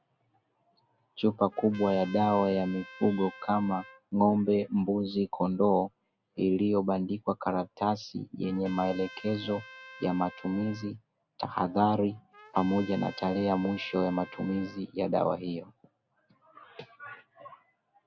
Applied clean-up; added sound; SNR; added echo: none; Trumpet; 19 dB; none.